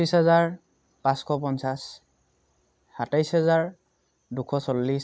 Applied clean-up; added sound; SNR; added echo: none; none; none; none.